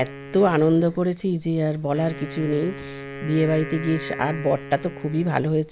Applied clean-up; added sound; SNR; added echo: none; Wind instrument, woodwind instrument; 14 dB; none.